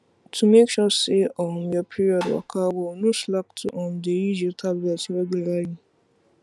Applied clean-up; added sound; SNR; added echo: none; Tap; 13 dB; none.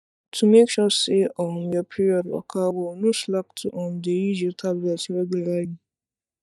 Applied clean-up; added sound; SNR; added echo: neural mask model DeepFilterNet 3.